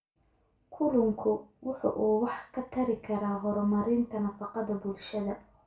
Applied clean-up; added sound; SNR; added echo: none; none; none; reverberation time 0.3 s.